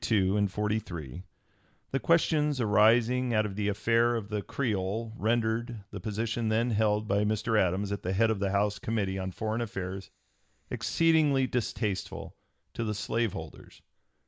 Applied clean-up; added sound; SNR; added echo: neural mask model Resemble Enhance denoiser.